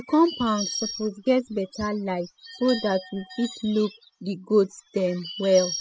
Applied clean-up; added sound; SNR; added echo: classical method spectral subtraction.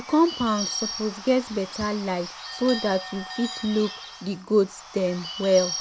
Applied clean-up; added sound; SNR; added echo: none; Bird / Bell; 11 dB; none.